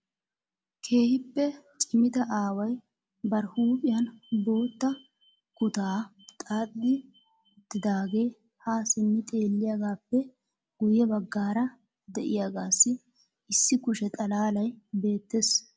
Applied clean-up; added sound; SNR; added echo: none; none; none; none.